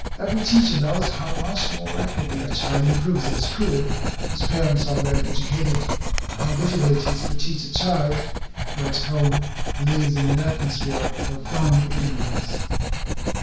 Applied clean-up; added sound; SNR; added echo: none; Writing; 1 dB; reverberation time 0.5 s.